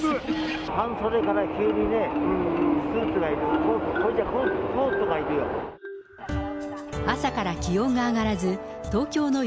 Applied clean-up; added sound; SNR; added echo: none; Marimba, xylophone; 6 dB; none.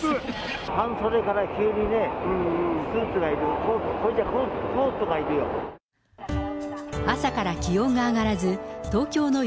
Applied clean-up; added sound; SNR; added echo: none; none; none; none.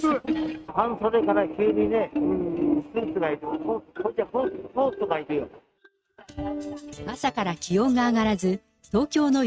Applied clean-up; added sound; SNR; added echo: neural mask model RNNoise.